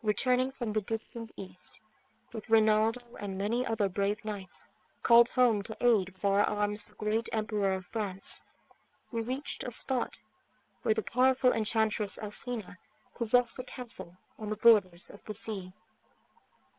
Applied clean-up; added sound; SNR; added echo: neural separator model SepFormer WHAM!.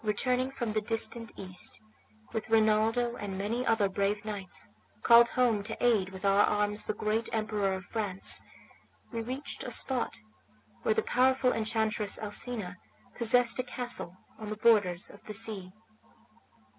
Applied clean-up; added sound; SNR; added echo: none; none; none; none.